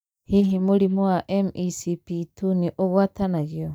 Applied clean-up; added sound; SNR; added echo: neural mask model DeepFilterNet 3.